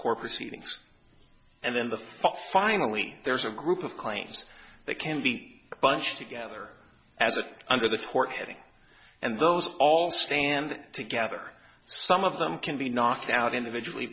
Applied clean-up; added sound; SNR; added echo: none; none; none; none.